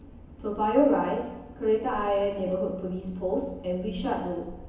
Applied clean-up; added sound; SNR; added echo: none; Engine / Boat, Water vehicle; 18 dB; reverberation time 0.9 s.